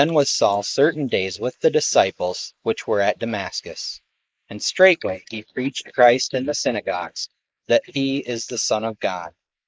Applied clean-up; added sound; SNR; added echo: neural mask model Resemble Enhance denoiser.